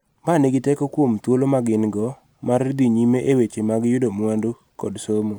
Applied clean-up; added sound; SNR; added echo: none; none; none; none.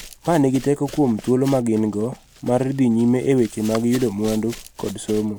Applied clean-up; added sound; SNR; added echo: none; Run; 19 dB; none.